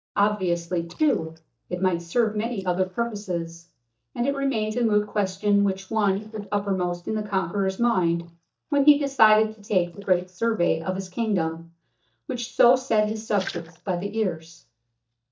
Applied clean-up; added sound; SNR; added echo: neural mask model DeepFilterNet 3.